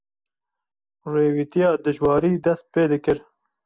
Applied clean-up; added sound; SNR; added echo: none; none; none; none.